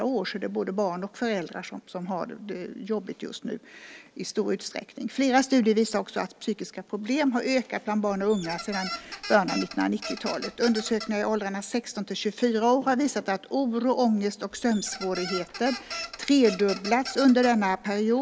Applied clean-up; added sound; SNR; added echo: none; Squeak; 12 dB; none.